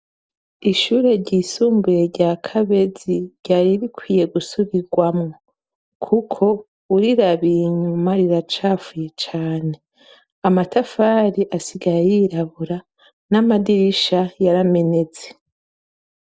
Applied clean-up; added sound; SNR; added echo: none; none; none; none.